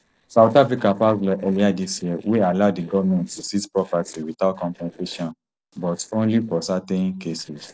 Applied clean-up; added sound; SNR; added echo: neural separator model SepFormer DNS4.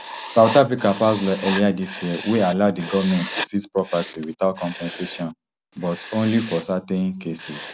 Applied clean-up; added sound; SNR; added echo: none; Writing; 11 dB; none.